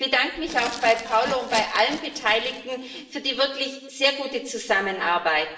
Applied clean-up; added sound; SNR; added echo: none; Glass; 13 dB; reverberation time 0.8 s.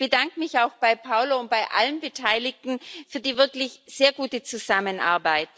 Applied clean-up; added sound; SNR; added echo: none; none; none; none.